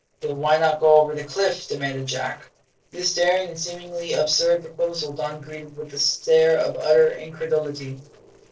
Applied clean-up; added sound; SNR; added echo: neural separator model SepFormer DNS4.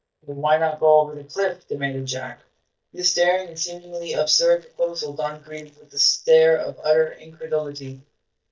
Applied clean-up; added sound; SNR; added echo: neural mask model DeepFilterNet 3.